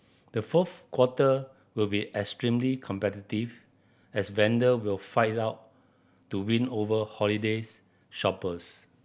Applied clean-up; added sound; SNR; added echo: none; none; none; none.